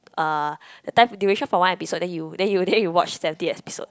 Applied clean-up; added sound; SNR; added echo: none; none; none; none.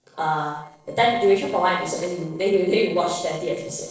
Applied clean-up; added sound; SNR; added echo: neural separator model SepFormer DNS4.